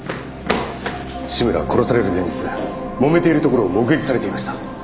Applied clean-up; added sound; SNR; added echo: none; none; none; none.